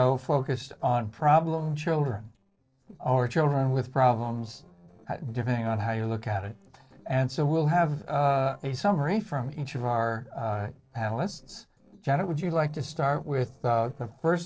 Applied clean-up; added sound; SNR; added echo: neural separator model SepFormer DNS4.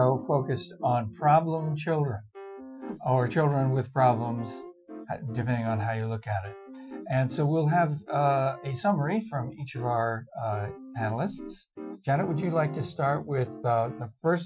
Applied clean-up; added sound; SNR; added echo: classical method Wiener filter.